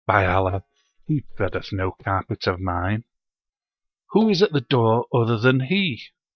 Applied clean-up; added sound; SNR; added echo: neural mask model DeepFilterNet 3.